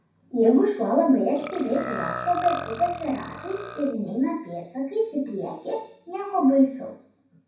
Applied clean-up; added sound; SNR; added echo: none; Burping, eructation; 10 dB; reverberation time 0.6 s.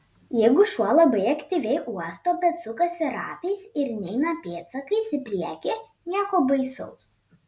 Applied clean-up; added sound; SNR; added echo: none; none; none; none.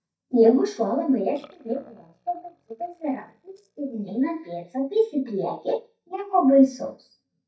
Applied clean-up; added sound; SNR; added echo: neural mask model DeepFilterNet 3.